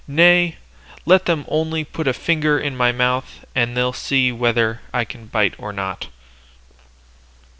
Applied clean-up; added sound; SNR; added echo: none; none; none; none.